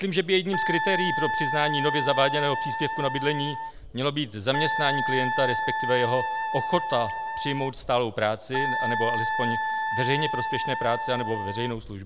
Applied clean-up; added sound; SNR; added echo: none; Wind instrument, woodwind instrument; 1 dB; none.